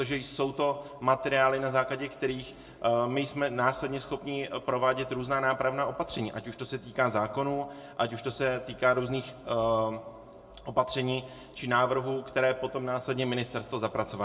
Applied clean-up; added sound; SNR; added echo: none; none; none; reverberation time 0.9 s.